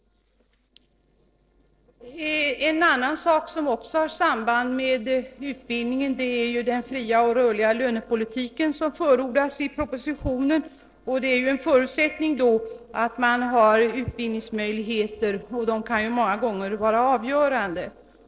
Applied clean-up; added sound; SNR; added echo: neural separator model SepFormer DNS4.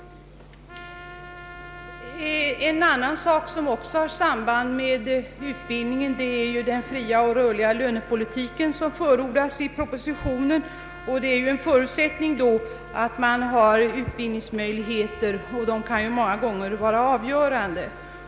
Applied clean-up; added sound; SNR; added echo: none; Trumpet; 18 dB; none.